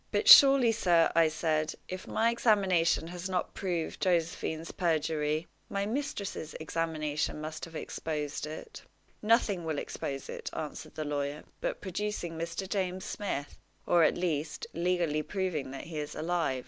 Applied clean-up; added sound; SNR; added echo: none; none; none; none.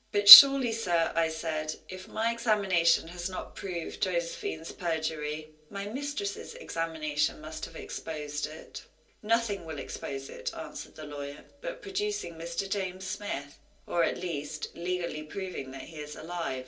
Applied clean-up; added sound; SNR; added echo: none; none; none; reverberation time 0.3 s.